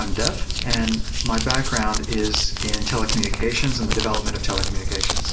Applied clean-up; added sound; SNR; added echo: none; Crumpling, crinkling; -2 dB; reverberation time 0.5 s.